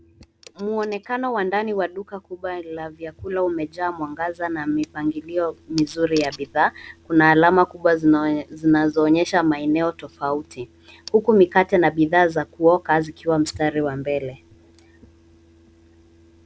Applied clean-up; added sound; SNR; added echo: none; none; none; none.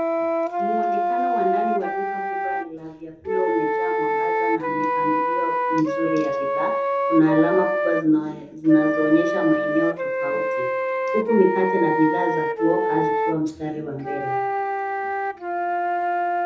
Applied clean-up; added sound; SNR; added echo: none; Wind instrument, woodwind instrument; -1 dB; reverberation time 0.5 s.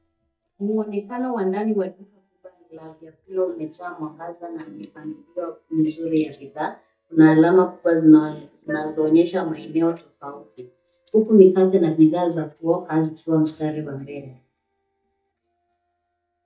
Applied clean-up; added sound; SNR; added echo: neural mask model DeepFilterNet 3.